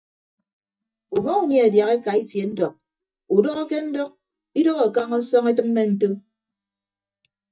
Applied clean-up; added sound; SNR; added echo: neural mask model DeepFilterNet 3.